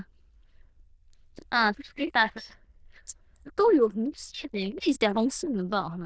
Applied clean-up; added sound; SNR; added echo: neural diffusion model UNIVERSE++.